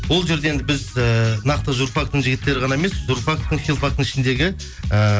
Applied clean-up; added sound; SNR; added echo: none; none; none; none.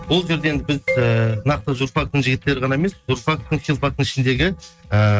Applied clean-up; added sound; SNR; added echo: neural mask model RNNoise.